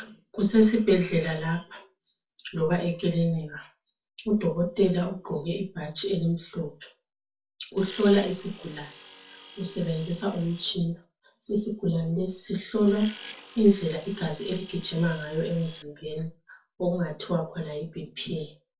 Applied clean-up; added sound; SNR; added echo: neural separator model SepFormer DNS4.